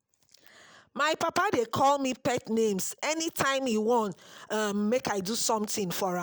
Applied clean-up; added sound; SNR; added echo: none; none; none; none.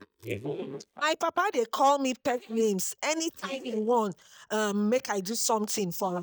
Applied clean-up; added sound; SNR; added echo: neural mask model DeepFilterNet 3.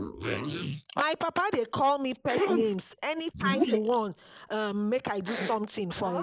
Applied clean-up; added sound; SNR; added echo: neural mask model Resemble Enhance denoiser.